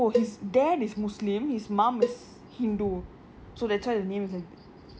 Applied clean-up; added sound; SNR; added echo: none; Cowbell; 5 dB; none.